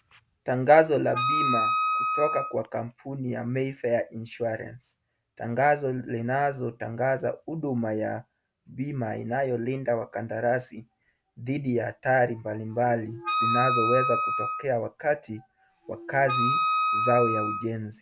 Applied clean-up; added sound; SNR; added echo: none; Wind instrument, woodwind instrument; 0 dB; none.